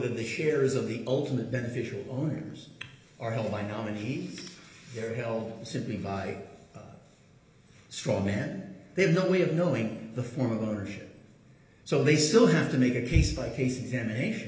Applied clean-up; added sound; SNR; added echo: none; none; none; reverberation time 1.0 s.